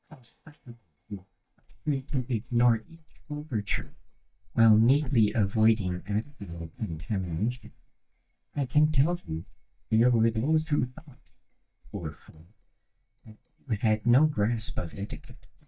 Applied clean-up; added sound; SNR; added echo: neural mask model DeepFilterNet 3.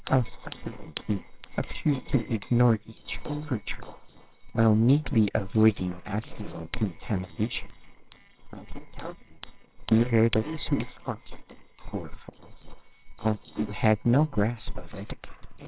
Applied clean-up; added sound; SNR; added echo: neural separator model SepFormer WHAMR!.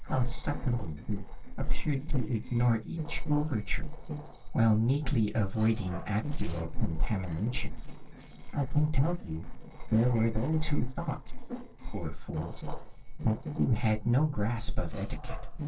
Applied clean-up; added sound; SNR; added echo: neural separator model SepFormer DNS4.